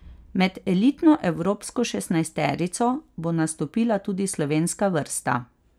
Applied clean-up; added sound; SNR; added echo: none; none; none; none.